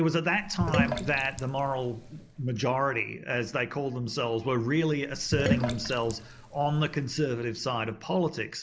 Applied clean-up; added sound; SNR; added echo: none; Sink (filling or washing); 4 dB; none.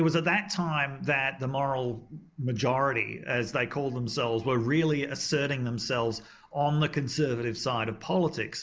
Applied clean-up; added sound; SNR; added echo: none; none; none; none.